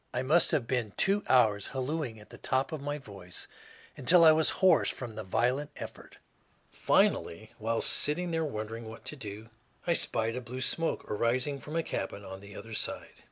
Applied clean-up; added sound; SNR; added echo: none; none; none; none.